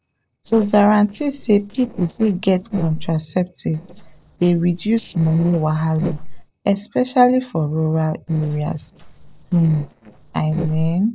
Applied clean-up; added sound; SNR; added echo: neural separator model SepFormer DNS4.